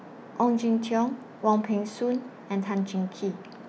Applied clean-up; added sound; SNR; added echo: none; none; none; none.